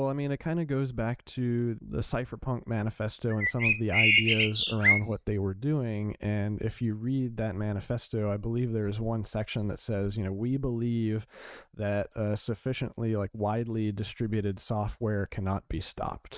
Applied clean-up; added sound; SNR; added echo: neural mask model RNNoise.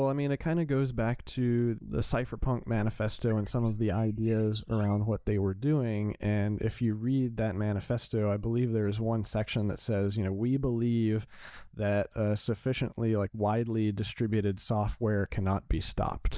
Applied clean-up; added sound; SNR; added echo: neural mask model DeepFilterNet 3.